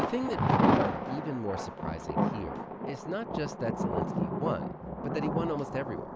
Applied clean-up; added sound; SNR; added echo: none; Thunder; -5 dB; none.